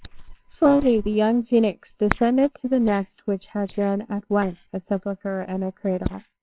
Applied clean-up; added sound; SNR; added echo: neural separator model SepFormer WHAMR!.